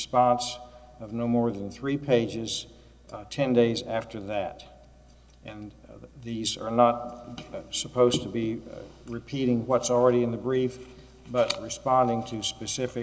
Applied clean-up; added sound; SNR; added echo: none; none; none; none.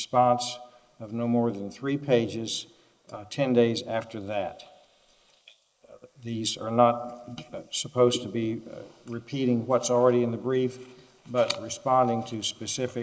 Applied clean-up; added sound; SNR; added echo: neural mask model Resemble Enhance denoiser.